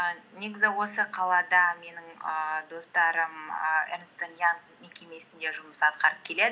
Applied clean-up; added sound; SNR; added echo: none; none; none; none.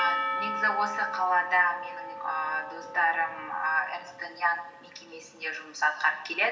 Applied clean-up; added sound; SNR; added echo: none; Percussion; 7 dB; reverberation time 0.9 s.